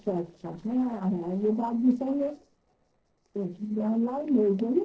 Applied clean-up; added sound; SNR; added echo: neural separator model SepFormer DNS4.